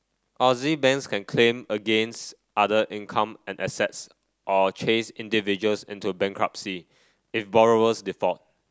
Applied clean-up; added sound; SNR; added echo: none; none; none; none.